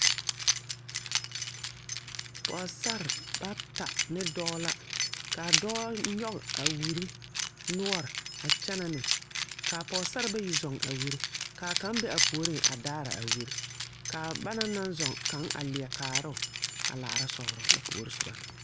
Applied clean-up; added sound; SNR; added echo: none; Keys jangling; -4 dB; none.